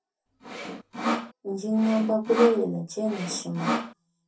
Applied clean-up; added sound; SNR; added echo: none; Sawing; 5 dB; reverberation time 0.3 s.